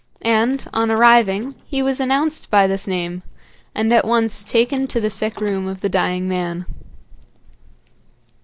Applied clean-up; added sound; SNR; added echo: neural separator model SepFormer DNS4.